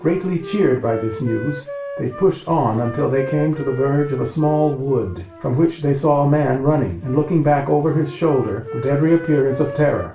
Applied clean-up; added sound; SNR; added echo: none; Wind instrument, woodwind instrument; 14 dB; reverberation time 0.3 s.